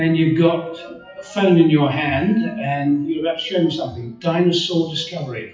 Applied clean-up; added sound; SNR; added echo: classical method WPE with log-MMSE.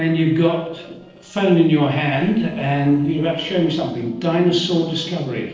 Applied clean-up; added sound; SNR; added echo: neural separator model SepFormer DNS4.